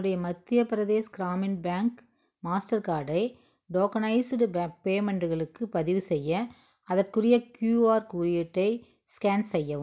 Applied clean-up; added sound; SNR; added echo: none; none; none; none.